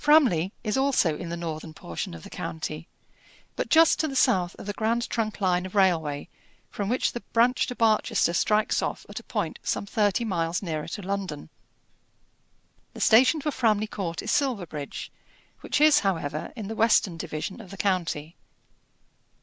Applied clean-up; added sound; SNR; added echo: none; none; none; none.